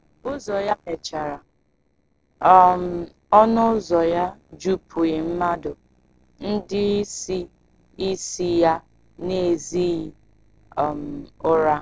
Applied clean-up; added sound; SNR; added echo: neural separator model SepFormer DNS4.